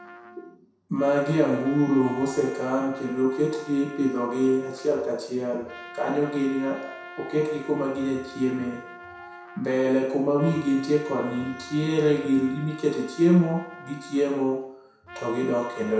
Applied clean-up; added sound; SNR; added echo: none; Trumpet; 17 dB; reverberation time 0.7 s.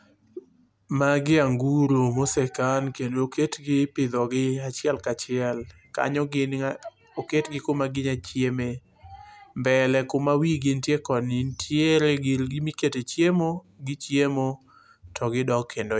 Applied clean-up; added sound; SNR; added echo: none; none; none; none.